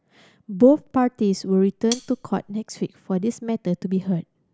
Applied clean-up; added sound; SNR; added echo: none; Cutlery, silverware; 13 dB; none.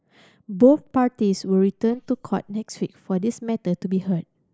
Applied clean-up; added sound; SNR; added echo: neural mask model Resemble Enhance denoiser.